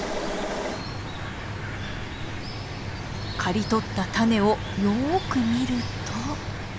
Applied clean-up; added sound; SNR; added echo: none; none; none; none.